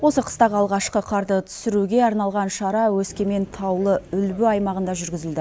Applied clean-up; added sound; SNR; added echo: none; none; none; none.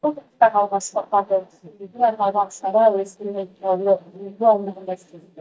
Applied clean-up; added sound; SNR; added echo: neural mask model DeepFilterNet 3.